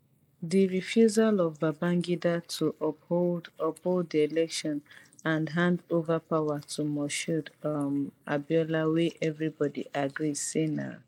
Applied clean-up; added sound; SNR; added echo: neural mask model Resemble Enhance denoiser.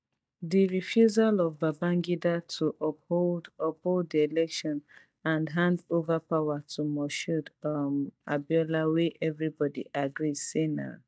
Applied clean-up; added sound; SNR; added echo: neural mask model DeepFilterNet 3.